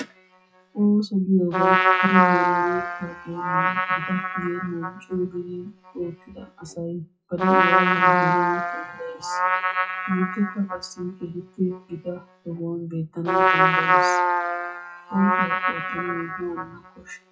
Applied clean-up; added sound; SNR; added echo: classical method WPE with log-MMSE.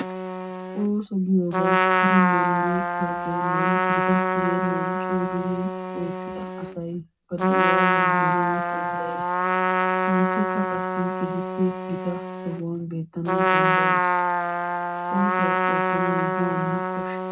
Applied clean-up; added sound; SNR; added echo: none; Trumpet; -4 dB; reverberation time 0.4 s.